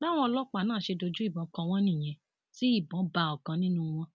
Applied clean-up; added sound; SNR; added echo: none; none; none; none.